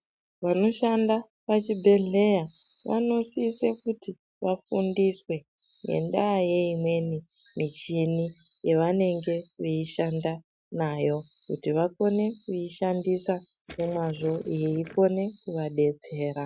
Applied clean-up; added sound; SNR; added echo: neural mask model RNNoise.